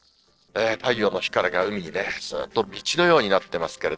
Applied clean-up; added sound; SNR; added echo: neural separator model SepFormer DNS4.